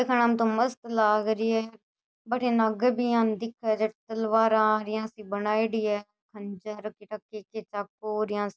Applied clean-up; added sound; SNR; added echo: none; none; none; none.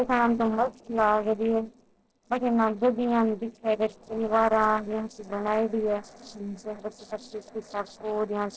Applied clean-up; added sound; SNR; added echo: neural separator model SepFormer DNS4.